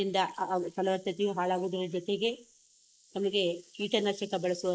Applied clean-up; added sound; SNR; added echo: neural mask model Resemble Enhance denoiser.